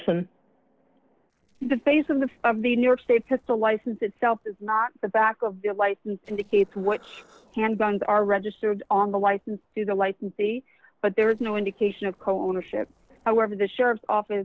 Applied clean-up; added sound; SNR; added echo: neural separator model SepFormer DNS4.